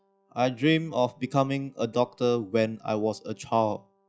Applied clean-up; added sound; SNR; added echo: classical method log-MMSE.